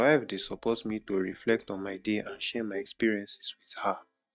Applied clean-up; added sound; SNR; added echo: neural mask model DeepFilterNet 3.